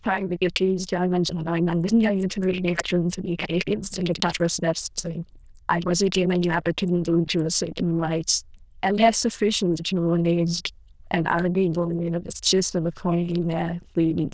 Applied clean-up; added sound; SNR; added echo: neural diffusion model UNIVERSE++.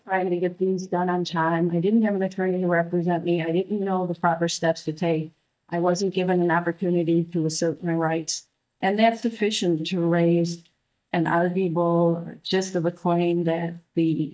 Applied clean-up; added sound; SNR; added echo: neural mask model DeepFilterNet 3.